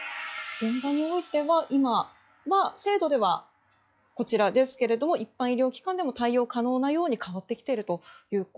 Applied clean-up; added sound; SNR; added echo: classical method log-MMSE.